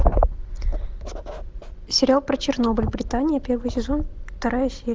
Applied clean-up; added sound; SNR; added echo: none; none; none; none.